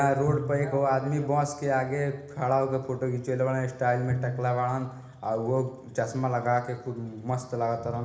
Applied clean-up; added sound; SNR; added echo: none; Bowed string instrument; 13 dB; reverberation time 1.0 s.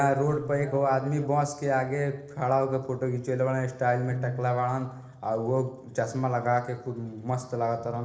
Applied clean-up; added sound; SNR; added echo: neural separator model SepFormer DNS4.